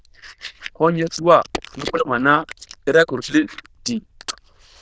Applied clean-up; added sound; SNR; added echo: neural diffusion model UNIVERSE++.